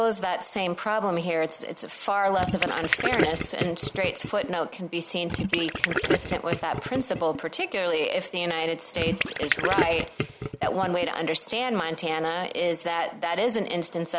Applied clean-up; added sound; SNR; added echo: none; Gurgling; 2 dB; none.